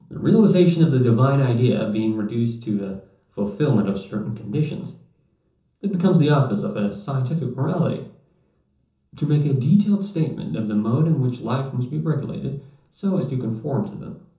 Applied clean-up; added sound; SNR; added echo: none; none; none; reverberation time 0.6 s.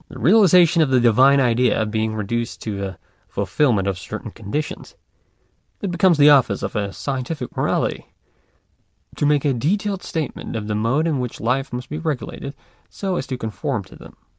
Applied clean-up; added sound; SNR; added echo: none; none; none; none.